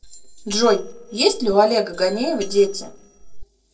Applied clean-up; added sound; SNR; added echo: neural separator model SepFormer DNS4.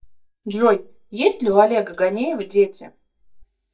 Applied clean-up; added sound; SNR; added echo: neural mask model DeepFilterNet 3.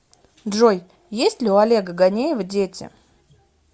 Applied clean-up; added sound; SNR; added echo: none; none; none; none.